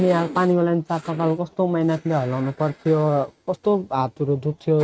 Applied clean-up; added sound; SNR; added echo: neural mask model RNNoise.